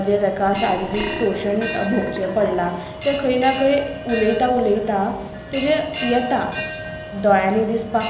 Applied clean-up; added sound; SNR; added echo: none; Burping, eructation + Bell; 9 dB; none.